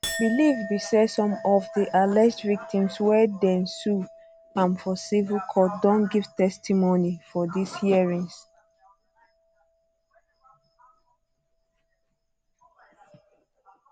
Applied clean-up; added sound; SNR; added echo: none; Chink, clink; 18 dB; none.